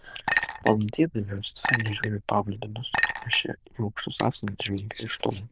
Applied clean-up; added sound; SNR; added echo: neural diffusion model UNIVERSE++.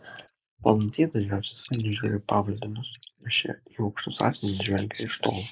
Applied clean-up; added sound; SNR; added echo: neural mask model Resemble Enhance denoiser.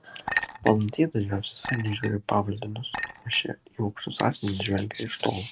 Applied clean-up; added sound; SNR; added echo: neural mask model RNNoise.